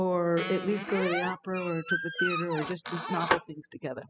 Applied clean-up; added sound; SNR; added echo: classical method spectral subtraction.